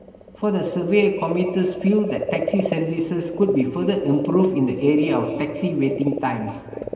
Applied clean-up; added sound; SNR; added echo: none; Frog; 11 dB; reverberation time 2.0 s.